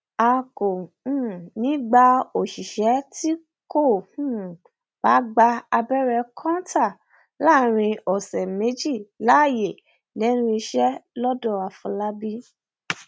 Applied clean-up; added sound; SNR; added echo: none; none; none; none.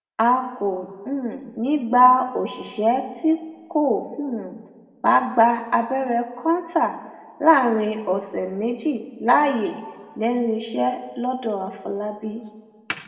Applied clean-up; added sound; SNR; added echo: none; none; none; reverberation time 1.3 s.